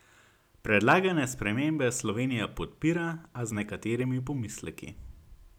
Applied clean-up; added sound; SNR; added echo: none; none; none; none.